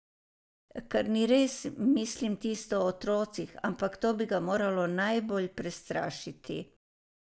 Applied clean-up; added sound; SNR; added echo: none; none; none; none.